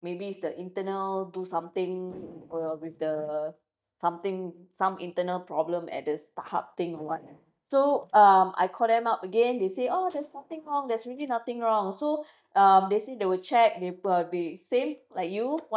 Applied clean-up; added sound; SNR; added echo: neural mask model DeepFilterNet 3.